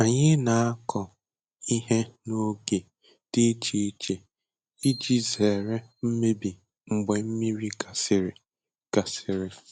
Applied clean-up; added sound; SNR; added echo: none; Bicycle bell; 19 dB; none.